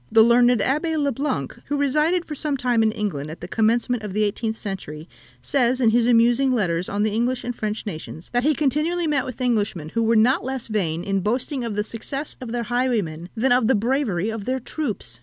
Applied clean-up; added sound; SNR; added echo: none; none; none; none.